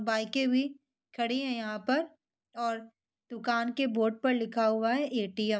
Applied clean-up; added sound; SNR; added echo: none; none; none; none.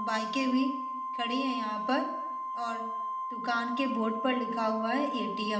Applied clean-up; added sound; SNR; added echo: none; Organ; 3 dB; reverberation time 0.9 s.